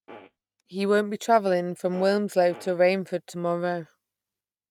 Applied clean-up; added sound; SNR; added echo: neural mask model RNNoise.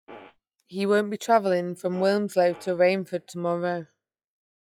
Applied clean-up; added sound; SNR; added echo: classical method log-MMSE.